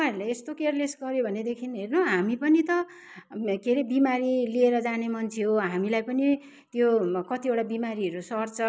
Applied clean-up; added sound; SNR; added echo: none; none; none; none.